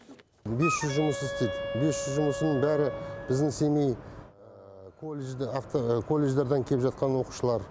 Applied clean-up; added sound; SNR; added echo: none; Wind instrument, woodwind instrument; 6 dB; none.